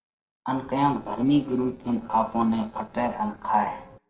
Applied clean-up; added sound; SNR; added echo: neural separator model SepFormer DNS4.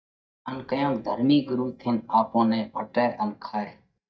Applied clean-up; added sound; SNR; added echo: neural mask model DeepFilterNet 3.